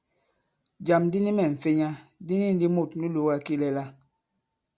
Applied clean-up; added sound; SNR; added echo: none; none; none; none.